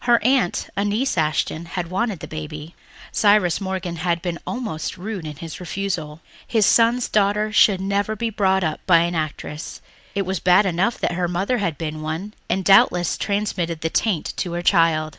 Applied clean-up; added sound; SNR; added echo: none; none; none; none.